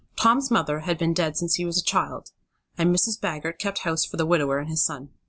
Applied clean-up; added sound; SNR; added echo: none; none; none; none.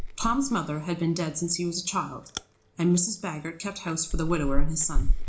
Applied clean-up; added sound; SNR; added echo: none; Chewing, mastication; -1 dB; reverberation time 0.4 s.